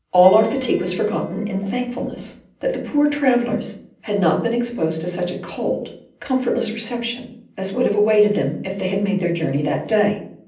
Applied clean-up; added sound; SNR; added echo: none; Wind instrument, woodwind instrument; 17 dB; reverberation time 0.6 s.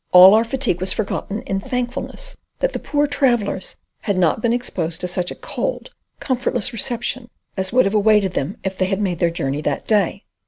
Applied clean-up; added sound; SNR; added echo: none; none; none; none.